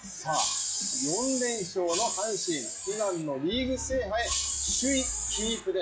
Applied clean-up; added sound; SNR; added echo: classical method log-MMSE.